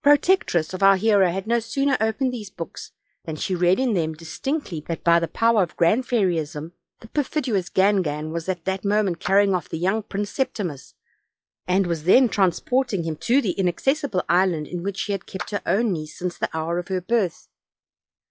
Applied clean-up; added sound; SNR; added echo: classical method log-MMSE.